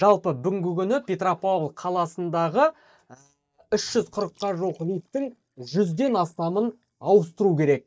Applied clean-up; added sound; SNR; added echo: neural mask model DeepFilterNet 3.